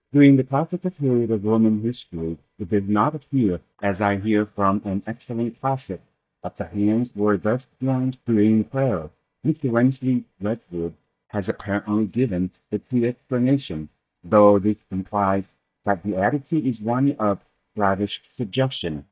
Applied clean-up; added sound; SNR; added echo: neural mask model DeepFilterNet 3.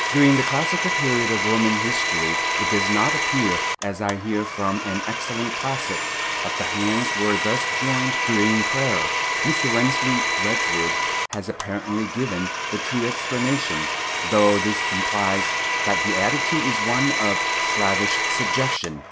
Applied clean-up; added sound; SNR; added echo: none; Domestic sounds, home sounds; -1 dB; none.